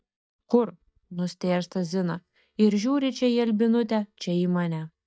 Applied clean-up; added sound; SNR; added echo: neural mask model DeepFilterNet 3.